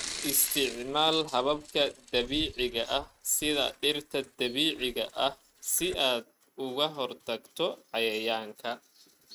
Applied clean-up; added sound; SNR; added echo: neural mask model RNNoise.